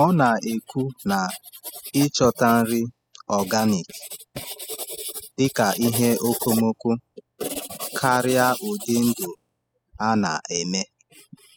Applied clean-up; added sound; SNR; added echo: classical method spectral subtraction.